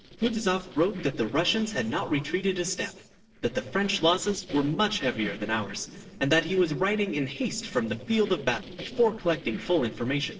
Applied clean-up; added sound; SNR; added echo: neural separator model SepFormer DNS4.